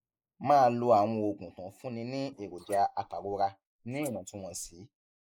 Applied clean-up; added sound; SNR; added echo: neural mask model Resemble Enhance denoiser.